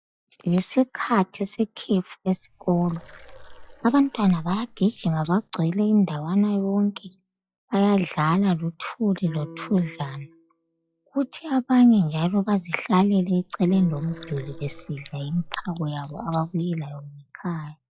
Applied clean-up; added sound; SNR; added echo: classical method log-MMSE.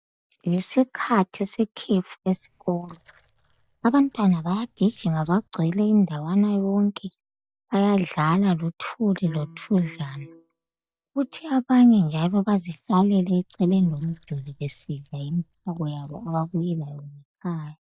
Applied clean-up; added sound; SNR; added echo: neural mask model DeepFilterNet 3.